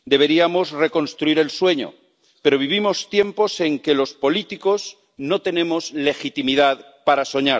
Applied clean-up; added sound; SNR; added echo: none; none; none; none.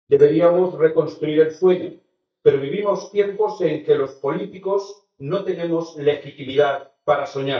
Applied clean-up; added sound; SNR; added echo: neural mask model DeepFilterNet 3.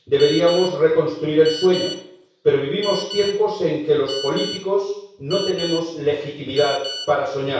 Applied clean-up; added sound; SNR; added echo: none; Telephone; 13 dB; reverberation time 0.6 s.